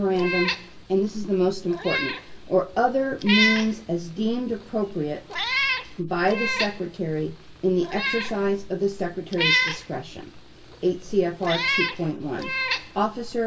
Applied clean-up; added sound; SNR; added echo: none; Meow; 4 dB; reverberation time 0.2 s.